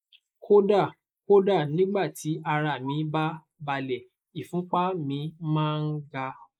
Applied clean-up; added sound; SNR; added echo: neural mask model Resemble Enhance denoiser.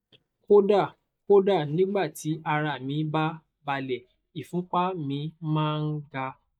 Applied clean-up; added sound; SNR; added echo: neural mask model DeepFilterNet 3.